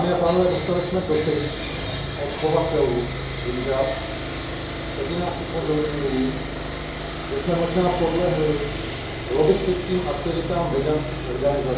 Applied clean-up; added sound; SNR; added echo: none; Sawing; 5 dB; reverberation time 2.6 s.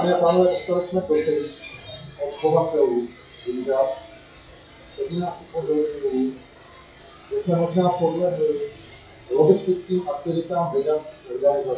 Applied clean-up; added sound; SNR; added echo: classical method WPE with log-MMSE.